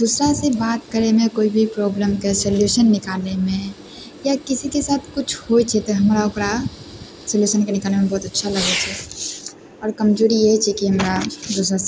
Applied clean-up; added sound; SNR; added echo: none; Fireworks; 17 dB; none.